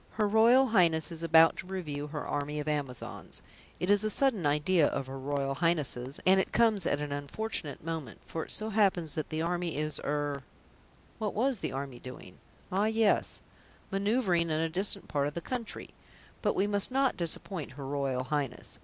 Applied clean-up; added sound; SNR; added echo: none; none; none; none.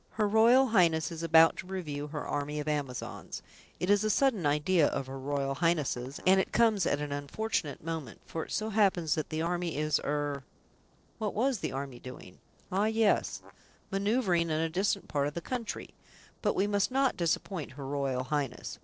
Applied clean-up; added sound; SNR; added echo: neural separator model SepFormer DNS4.